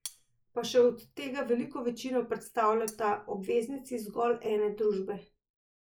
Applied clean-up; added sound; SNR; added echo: neural mask model Resemble Enhance denoiser.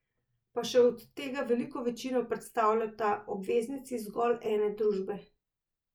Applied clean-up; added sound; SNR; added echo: none; none; none; none.